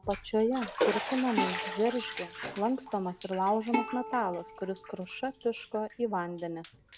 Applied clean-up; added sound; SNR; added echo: none; Bowed string instrument + Bathtub (filling or washing); 5 dB; none.